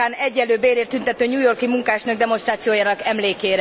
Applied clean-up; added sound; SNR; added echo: none; none; none; none.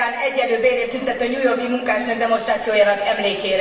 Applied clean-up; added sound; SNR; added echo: none; none; none; reverberation time 1.0 s.